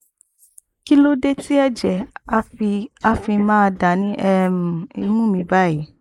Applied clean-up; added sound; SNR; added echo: neural mask model Resemble Enhance denoiser.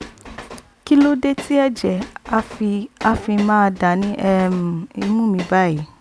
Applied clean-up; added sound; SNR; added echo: none; Train; 18 dB; none.